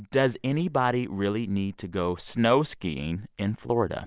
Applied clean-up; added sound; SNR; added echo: none; none; none; none.